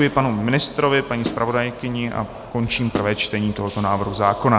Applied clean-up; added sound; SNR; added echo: none; Snare drum; 10 dB; none.